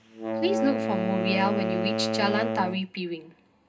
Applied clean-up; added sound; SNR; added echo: none; Wind instrument, woodwind instrument; 0 dB; reverberation time 0.2 s.